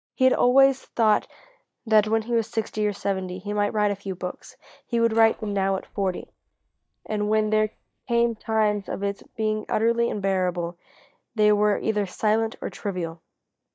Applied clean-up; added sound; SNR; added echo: neural mask model DeepFilterNet 3.